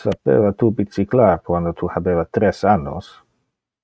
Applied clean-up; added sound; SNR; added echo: neural mask model RNNoise.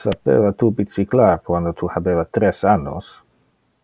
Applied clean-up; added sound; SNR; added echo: none; Clapping; 18 dB; none.